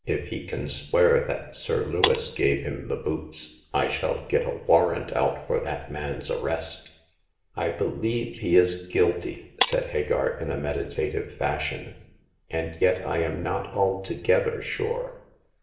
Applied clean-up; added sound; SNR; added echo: none; Shatter; 10 dB; reverberation time 0.7 s.